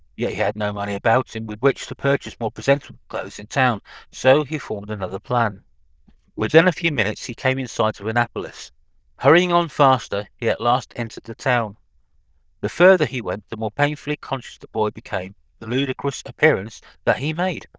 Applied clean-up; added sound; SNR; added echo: neural diffusion model UNIVERSE++.